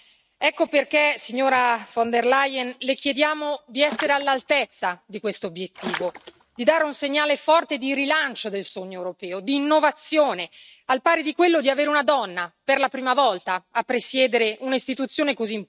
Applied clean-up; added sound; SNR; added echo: neural mask model RNNoise.